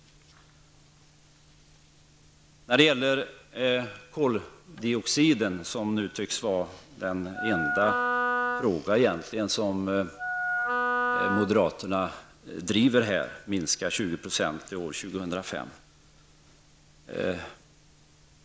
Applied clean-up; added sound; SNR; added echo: none; Wind instrument, woodwind instrument; -1 dB; none.